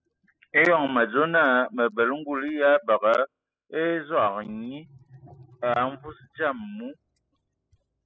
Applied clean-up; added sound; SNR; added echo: classical method spectral subtraction.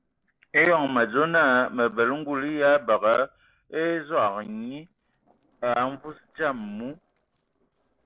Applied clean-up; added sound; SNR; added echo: neural separator model SepFormer DNS4.